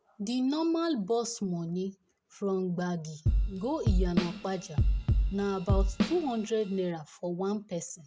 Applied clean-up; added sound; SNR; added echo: none; Drum kit; -3 dB; none.